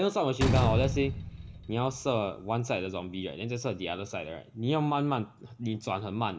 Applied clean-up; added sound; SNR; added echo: none; Slam; 3 dB; reverberation time 0.3 s.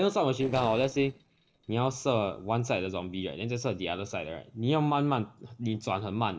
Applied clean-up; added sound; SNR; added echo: neural separator model SepFormer DNS4.